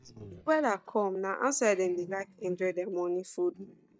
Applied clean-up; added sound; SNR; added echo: neural mask model DeepFilterNet 3.